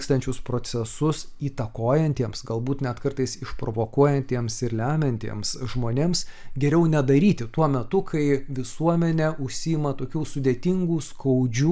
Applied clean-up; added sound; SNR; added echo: none; none; none; none.